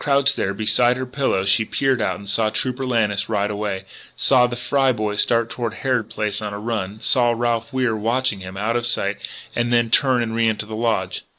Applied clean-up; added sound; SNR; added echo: neural mask model Resemble Enhance denoiser.